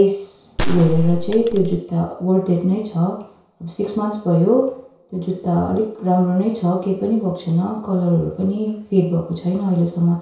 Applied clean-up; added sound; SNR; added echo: none; Gunshot, gunfire; 1 dB; reverberation time 0.6 s.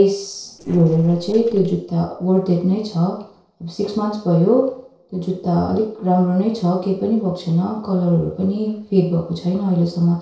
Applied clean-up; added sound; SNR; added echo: neural separator model SepFormer DNS4.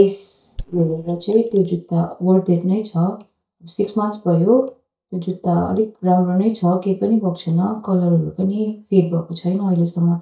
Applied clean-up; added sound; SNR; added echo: neural mask model DeepFilterNet 3.